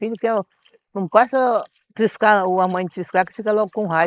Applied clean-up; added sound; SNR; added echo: neural mask model Resemble Enhance denoiser.